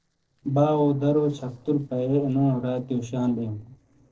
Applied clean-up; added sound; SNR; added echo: neural separator model SepFormer DNS4.